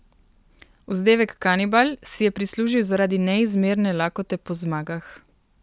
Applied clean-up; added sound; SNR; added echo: none; none; none; none.